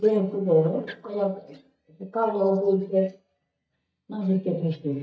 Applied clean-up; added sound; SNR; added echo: neural mask model DeepFilterNet 3.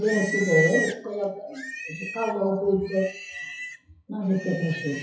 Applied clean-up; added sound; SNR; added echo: classical method WPE with log-MMSE.